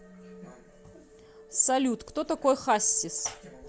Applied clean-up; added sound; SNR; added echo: none; none; none; none.